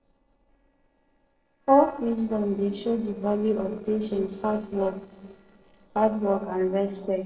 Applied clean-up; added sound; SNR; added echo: neural separator model SepFormer DNS4.